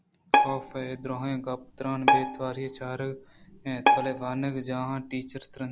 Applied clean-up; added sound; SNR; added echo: none; Bowed string instrument; -4 dB; none.